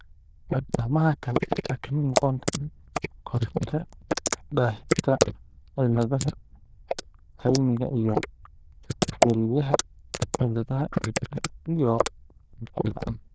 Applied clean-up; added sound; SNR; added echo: neural diffusion model UNIVERSE++.